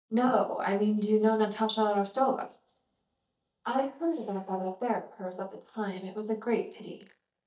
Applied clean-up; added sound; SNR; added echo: neural mask model DeepFilterNet 3.